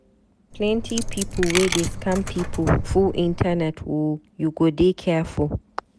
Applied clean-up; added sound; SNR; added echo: none; Coin (dropping); 6 dB; none.